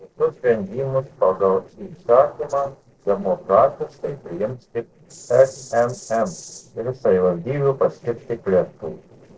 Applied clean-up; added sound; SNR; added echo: neural separator model SepFormer DNS4.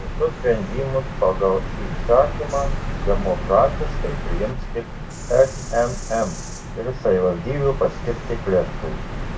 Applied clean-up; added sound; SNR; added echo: none; Bird vocalization, bird call, bird song; 5 dB; reverberation time 0.2 s.